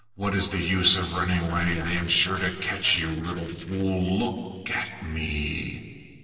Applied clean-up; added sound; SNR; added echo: neural separator model SepFormer DNS4.